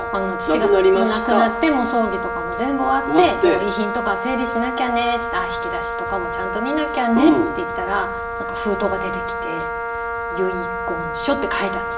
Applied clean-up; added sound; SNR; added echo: none; Wind instrument, woodwind instrument; 4 dB; reverberation time 0.8 s.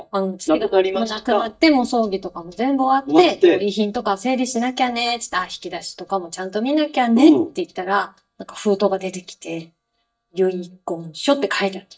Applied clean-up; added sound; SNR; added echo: neural mask model DeepFilterNet 3.